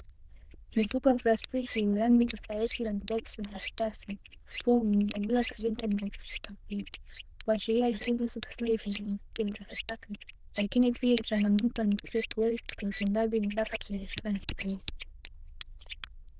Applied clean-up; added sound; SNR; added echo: neural diffusion model UNIVERSE++.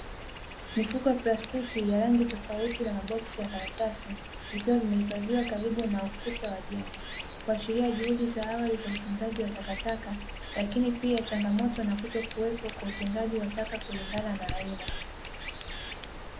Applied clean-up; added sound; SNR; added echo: none; Stream + Scissors; 7 dB; none.